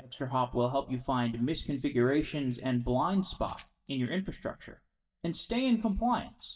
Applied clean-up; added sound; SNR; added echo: neural mask model DeepFilterNet 3.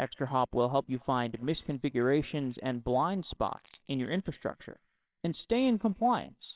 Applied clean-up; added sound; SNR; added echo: neural separator model SepFormer WHAMR!.